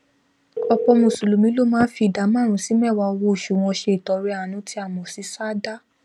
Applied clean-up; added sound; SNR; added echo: none; Telephone; 12 dB; none.